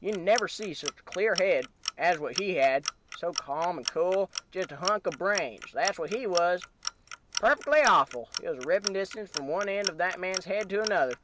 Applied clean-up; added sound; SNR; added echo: none; Clock; 11 dB; none.